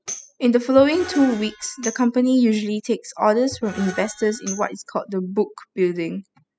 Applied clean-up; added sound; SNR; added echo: classical method spectral subtraction.